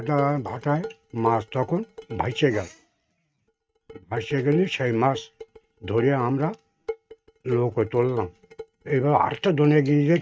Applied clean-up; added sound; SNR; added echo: neural mask model RNNoise.